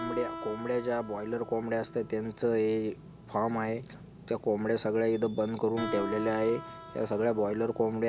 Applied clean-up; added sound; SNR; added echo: none; Guitar; 13 dB; none.